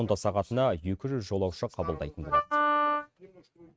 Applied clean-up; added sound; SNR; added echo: neural mask model RNNoise.